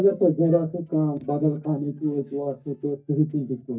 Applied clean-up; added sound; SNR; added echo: neural mask model DeepFilterNet 3.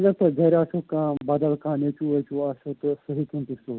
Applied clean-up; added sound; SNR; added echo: none; none; none; none.